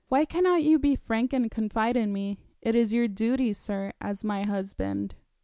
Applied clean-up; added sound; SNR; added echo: none; none; none; none.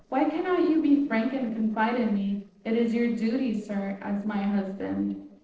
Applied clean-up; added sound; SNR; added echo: neural separator model SepFormer DNS4.